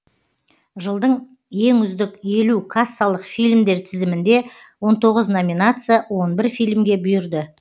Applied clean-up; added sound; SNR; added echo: none; none; none; none.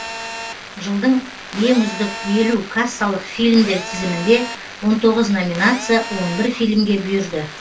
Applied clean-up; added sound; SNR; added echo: none; Telephone; 12 dB; reverberation time 0.2 s.